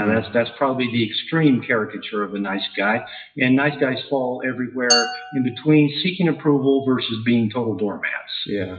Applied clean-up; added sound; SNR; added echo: classical method WPE with log-MMSE.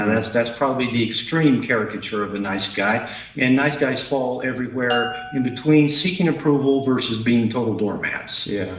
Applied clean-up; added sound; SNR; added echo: none; Glass; 6 dB; reverberation time 0.7 s.